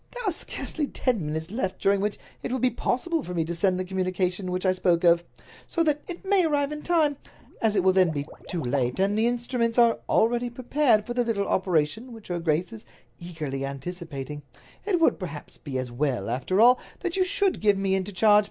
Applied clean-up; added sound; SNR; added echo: none; Liquid; 19 dB; none.